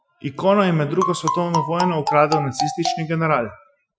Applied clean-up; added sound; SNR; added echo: classical method Wiener filter.